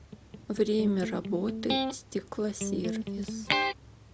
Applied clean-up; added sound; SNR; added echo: none; Electric guitar; 1 dB; none.